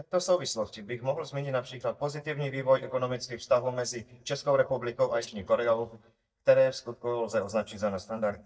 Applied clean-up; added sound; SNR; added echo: neural mask model DeepFilterNet 3.